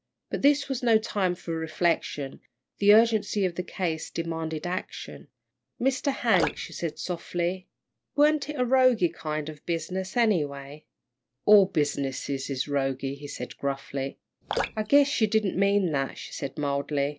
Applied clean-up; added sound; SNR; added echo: none; Drip; 10 dB; none.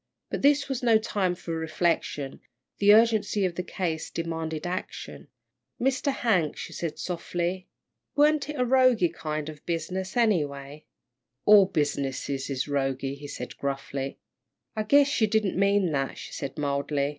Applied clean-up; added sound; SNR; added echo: none; none; none; none.